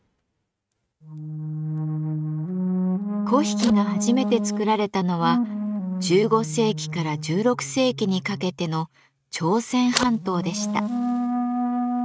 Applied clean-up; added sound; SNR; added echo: neural mask model RNNoise.